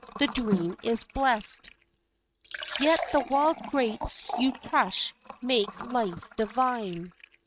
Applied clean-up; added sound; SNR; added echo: neural mask model RNNoise.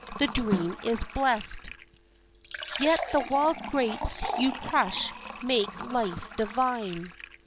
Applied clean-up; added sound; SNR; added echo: none; Fill (with liquid) + Drum; 9 dB; none.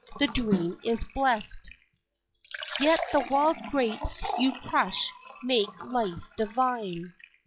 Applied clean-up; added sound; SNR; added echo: classical method log-MMSE.